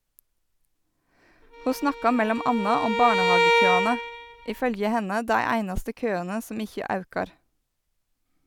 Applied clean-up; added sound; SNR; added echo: none; Bowed string instrument; -2 dB; none.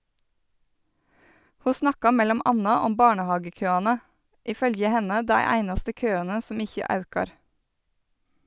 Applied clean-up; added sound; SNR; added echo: none; none; none; none.